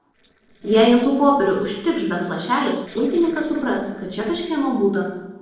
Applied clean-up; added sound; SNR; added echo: neural separator model SepFormer DNS4.